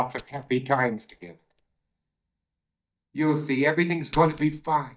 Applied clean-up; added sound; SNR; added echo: neural mask model DeepFilterNet 3.